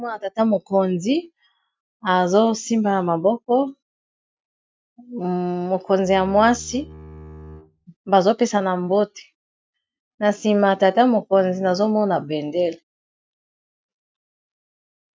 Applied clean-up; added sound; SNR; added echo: neural mask model RNNoise.